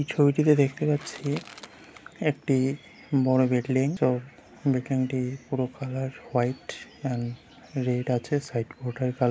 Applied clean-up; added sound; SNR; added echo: none; Crushing / Wood; 20 dB; none.